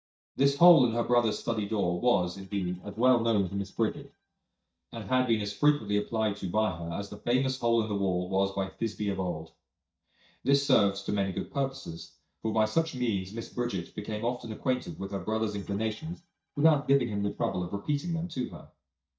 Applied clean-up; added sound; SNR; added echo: neural mask model DeepFilterNet 3.